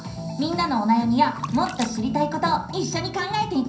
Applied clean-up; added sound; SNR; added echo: none; Splash, splatter; 17 dB; reverberation time 0.6 s.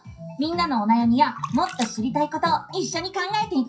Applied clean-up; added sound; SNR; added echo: classical method WPE with log-MMSE.